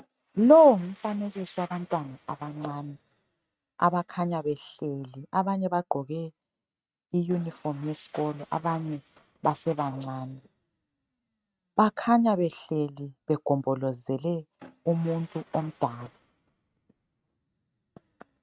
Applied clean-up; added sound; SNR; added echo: neural mask model RNNoise.